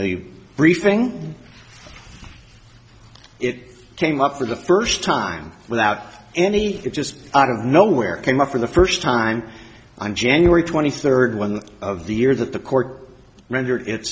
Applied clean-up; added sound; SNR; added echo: none; none; none; none.